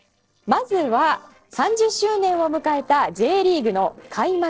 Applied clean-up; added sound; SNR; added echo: neural separator model SepFormer DNS4.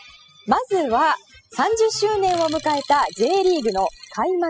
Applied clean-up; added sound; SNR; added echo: classical method spectral subtraction.